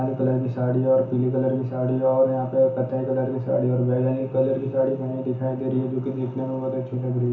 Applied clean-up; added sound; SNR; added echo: none; none; none; reverberation time 0.7 s.